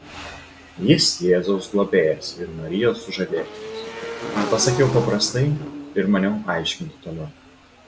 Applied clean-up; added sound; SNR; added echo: none; Motorcycle / Engine; 11 dB; none.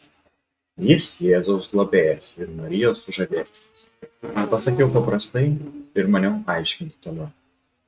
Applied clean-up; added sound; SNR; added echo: neural mask model RNNoise.